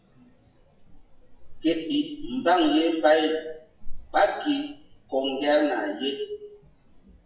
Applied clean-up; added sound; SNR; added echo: classical method WPE with log-MMSE.